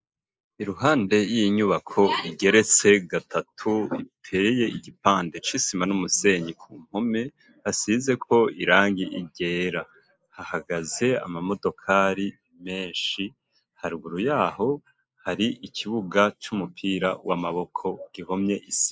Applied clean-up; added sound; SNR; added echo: neural mask model Resemble Enhance denoiser.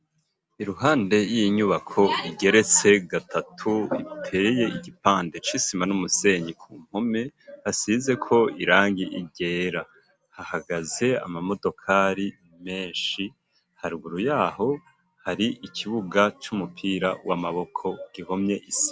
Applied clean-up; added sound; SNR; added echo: none; none; none; none.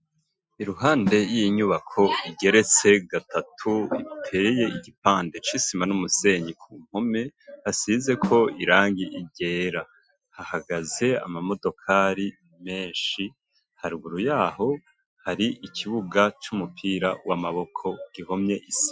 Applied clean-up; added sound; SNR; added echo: classical method Wiener filter.